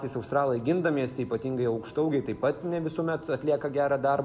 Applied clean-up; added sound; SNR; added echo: none; none; none; none.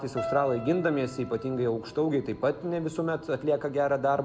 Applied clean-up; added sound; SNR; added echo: none; Keyboard (musical); 10 dB; none.